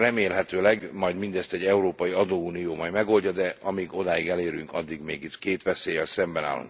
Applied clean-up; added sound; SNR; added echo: none; none; none; none.